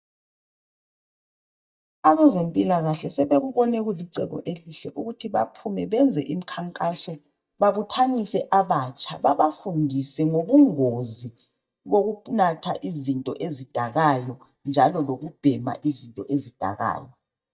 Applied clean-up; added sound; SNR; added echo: neural mask model DeepFilterNet 3.